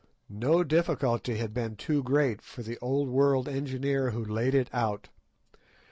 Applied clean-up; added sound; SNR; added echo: none; none; none; none.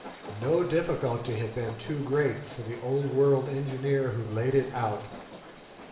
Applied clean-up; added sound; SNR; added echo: none; Train; 16 dB; reverberation time 0.7 s.